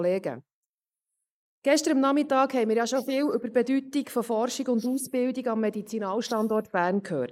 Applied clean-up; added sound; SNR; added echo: neural mask model Resemble Enhance denoiser.